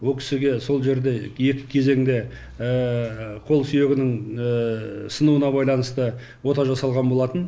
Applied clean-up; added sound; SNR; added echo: none; none; none; none.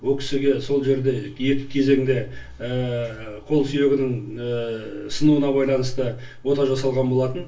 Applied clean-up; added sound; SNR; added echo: none; none; none; reverberation time 0.2 s.